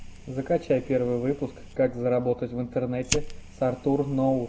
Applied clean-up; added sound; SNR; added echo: none; Fire; 12 dB; none.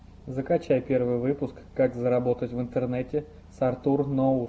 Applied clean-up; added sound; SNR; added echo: none; none; none; none.